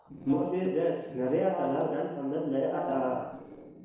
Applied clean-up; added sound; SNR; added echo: neural separator model SepFormer DNS4.